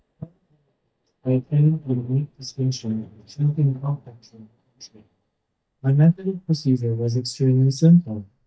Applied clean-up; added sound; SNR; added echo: neural mask model DeepFilterNet 3.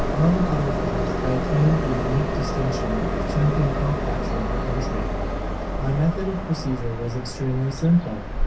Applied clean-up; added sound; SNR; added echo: none; Train; 0 dB; reverberation time 0.3 s.